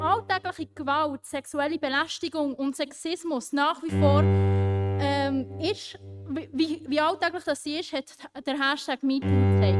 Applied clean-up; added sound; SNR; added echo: neural mask model RNNoise.